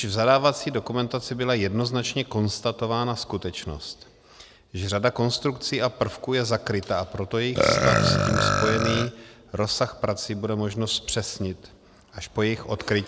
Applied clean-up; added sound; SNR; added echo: none; Burping, eructation; -2 dB; none.